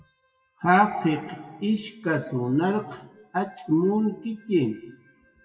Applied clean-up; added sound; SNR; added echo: classical method WPE with log-MMSE.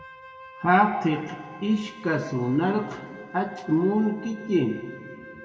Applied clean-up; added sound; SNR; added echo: none; Wind instrument, woodwind instrument; 19 dB; reverberation time 1.8 s.